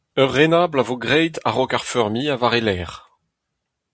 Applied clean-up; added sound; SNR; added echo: none; none; none; none.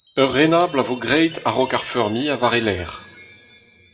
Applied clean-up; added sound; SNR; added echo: none; Chime; 19 dB; reverberation time 0.8 s.